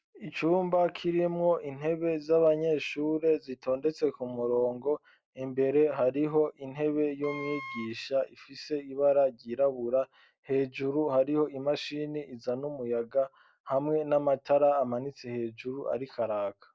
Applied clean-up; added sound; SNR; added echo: none; Wind instrument, woodwind instrument; 14 dB; none.